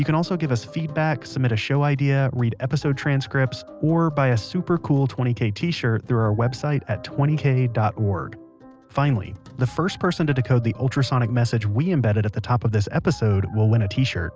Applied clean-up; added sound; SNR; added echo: none; none; none; none.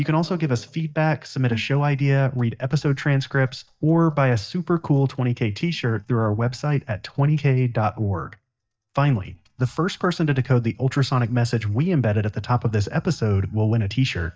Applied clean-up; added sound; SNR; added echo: neural mask model DeepFilterNet 3.